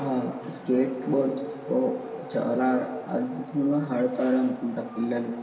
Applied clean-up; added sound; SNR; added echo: none; Train; 18 dB; reverberation time 2.5 s.